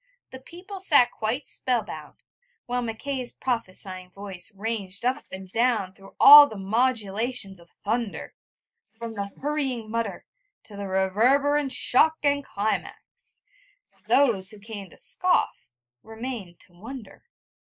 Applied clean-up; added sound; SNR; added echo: neural mask model Resemble Enhance denoiser.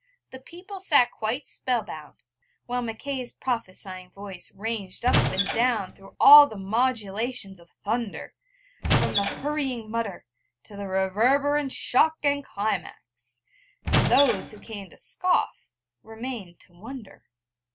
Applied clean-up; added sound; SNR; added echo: none; Squeak / Wood; 0 dB; none.